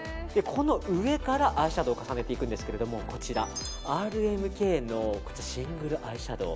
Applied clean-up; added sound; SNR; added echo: none; none; none; none.